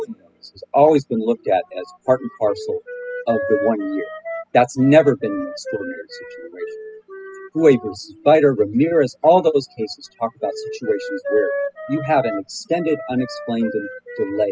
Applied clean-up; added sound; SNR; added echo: classical method spectral subtraction.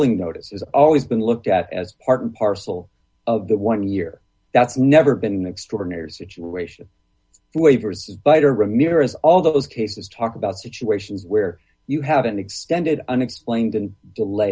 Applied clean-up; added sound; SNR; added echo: none; none; none; none.